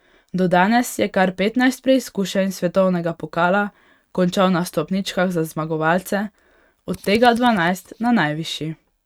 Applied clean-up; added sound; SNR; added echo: neural mask model RNNoise.